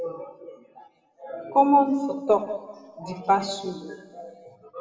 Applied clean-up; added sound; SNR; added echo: none; none; none; reverberation time 1.4 s.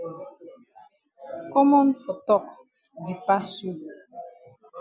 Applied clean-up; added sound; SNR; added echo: none; none; none; none.